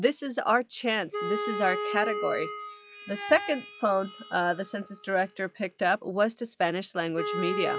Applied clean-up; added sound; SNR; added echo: classical method log-MMSE.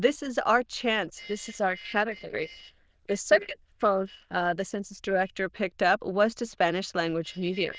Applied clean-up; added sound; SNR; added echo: neural diffusion model UNIVERSE++.